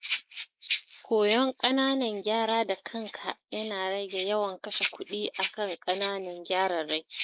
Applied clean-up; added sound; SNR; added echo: neural mask model Resemble Enhance denoiser.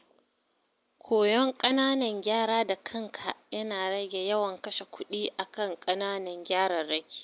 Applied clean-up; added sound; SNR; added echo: none; none; none; none.